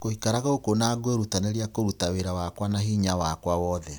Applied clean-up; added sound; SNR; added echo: none; none; none; none.